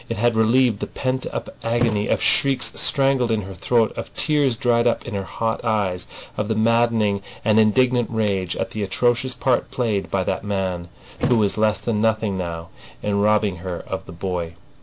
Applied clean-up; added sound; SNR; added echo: none; Thump, thud; 10 dB; none.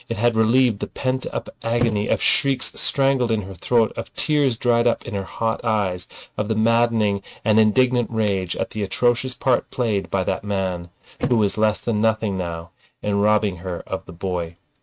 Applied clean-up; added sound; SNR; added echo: neural mask model RNNoise.